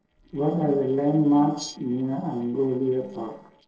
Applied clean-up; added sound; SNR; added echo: neural separator model SepFormer DNS4.